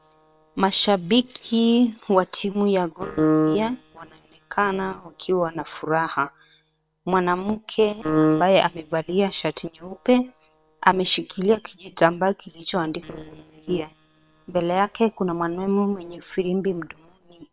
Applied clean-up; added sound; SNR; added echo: neural separator model SepFormer WHAM!.